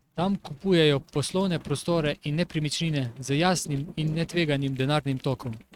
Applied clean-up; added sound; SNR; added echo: neural mask model RNNoise.